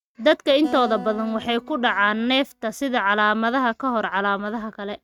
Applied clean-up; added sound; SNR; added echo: neural mask model RNNoise.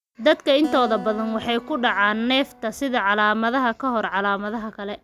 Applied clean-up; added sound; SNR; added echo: none; Acoustic guitar; 17 dB; none.